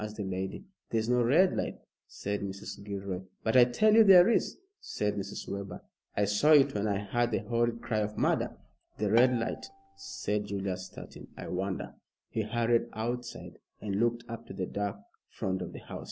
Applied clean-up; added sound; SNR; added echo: none; Bowed string instrument; 16 dB; none.